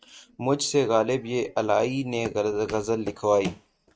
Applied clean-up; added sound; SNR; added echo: neural mask model RNNoise.